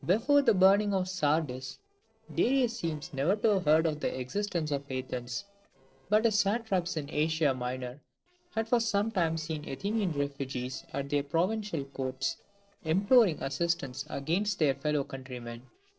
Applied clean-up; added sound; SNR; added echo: neural separator model SepFormer DNS4.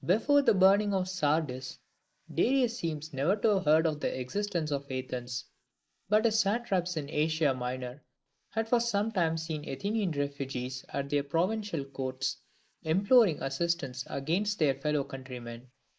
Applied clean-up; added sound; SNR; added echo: neural mask model Resemble Enhance denoiser.